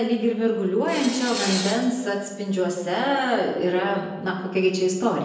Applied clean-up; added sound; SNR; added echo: none; Tools; 9 dB; reverberation time 1.0 s.